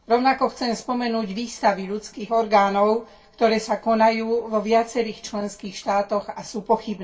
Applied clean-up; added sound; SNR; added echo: none; none; none; reverberation time 0.2 s.